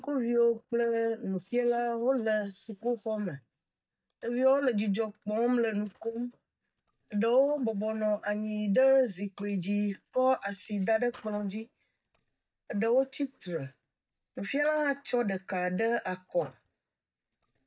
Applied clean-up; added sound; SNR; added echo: neural mask model DeepFilterNet 3.